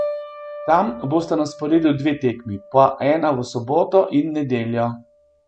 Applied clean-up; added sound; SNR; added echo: none; Piano; 15 dB; none.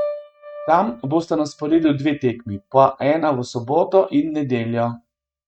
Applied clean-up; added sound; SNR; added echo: neural mask model RNNoise.